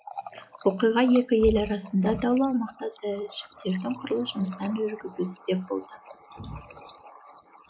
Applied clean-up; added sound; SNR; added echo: none; Water tap, faucet; 15 dB; none.